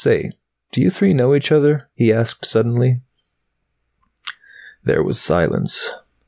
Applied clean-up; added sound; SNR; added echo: none; none; none; none.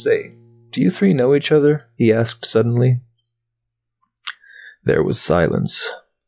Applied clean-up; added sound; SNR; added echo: classical method log-MMSE.